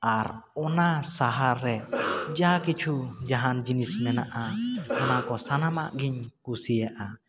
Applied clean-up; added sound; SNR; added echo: none; Cough; 8 dB; none.